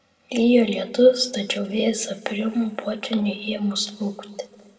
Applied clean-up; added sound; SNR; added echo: none; none; none; reverberation time 1.2 s.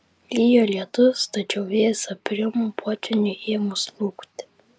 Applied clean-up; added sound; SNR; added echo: none; none; none; none.